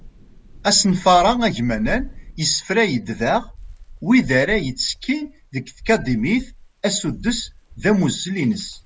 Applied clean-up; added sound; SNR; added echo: none; Thunder / Rain; 16 dB; none.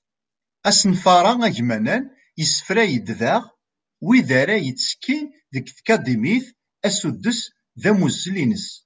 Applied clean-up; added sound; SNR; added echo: none; none; none; none.